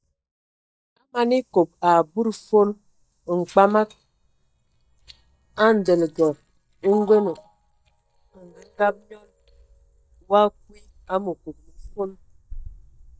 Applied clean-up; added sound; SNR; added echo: neural mask model DeepFilterNet 3.